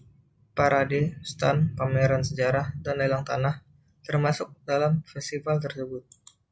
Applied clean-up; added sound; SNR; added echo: none; none; none; none.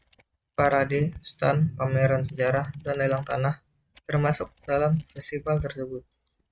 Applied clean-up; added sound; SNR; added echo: neural mask model RNNoise.